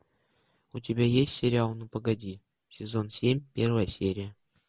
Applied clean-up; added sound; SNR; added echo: none; none; none; none.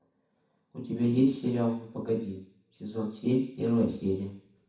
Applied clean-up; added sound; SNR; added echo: none; none; none; reverberation time 0.6 s.